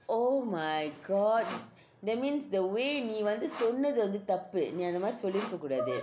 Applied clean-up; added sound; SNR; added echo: none; Sawing; 17 dB; none.